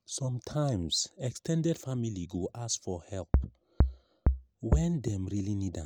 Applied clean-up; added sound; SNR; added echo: none; Bass drum; -4 dB; none.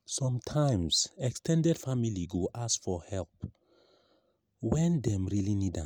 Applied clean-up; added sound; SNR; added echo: none; none; none; none.